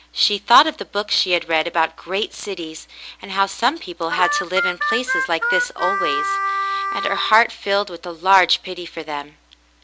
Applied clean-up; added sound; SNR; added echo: none; Harmonica; 1 dB; none.